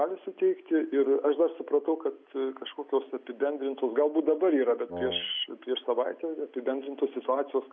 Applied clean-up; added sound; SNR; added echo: none; Wind instrument, woodwind instrument; 10 dB; none.